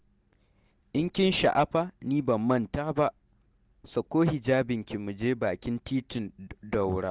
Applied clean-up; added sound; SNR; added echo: none; none; none; none.